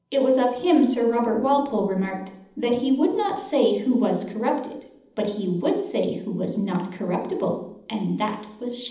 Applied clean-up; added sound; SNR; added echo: none; none; none; reverberation time 0.8 s.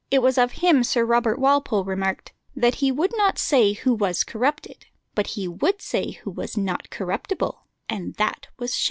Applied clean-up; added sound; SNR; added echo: none; none; none; none.